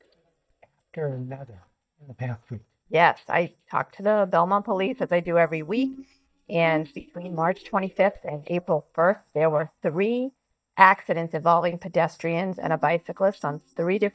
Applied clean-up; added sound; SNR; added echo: neural mask model DeepFilterNet 3.